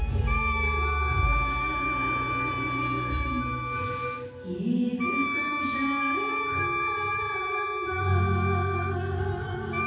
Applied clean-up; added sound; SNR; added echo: none; Wind instrument, woodwind instrument; 1 dB; reverberation time 1.3 s.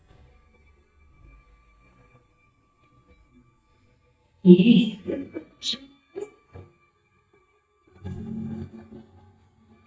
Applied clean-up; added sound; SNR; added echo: neural mask model DeepFilterNet 3.